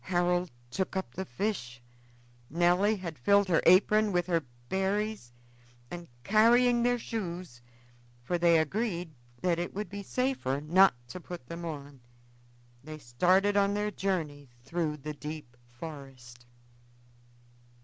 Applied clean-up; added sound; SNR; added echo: none; none; none; none.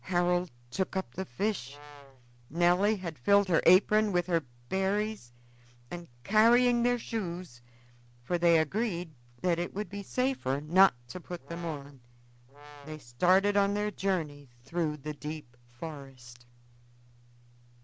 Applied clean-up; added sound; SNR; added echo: none; Brass instrument; 19 dB; none.